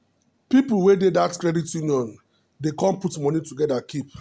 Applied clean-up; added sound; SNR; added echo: none; none; none; none.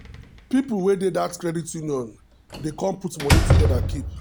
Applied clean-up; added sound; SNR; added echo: none; Slam; -2 dB; none.